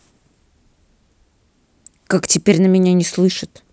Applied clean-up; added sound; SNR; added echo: none; none; none; none.